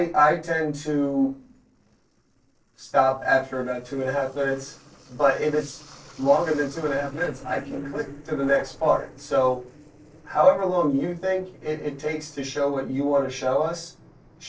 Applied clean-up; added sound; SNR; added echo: neural separator model SepFormer DNS4.